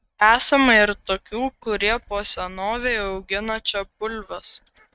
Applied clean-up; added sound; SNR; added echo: neural mask model RNNoise.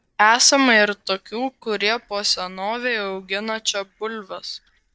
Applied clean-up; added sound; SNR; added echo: neural mask model DeepFilterNet 3.